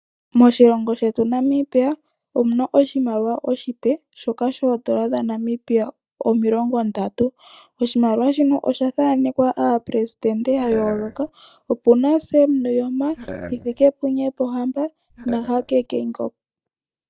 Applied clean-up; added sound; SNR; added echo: neural mask model DeepFilterNet 3.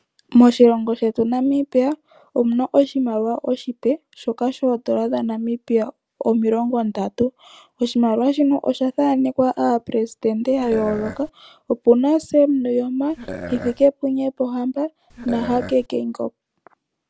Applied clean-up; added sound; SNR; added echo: none; Burping, eructation; 12 dB; none.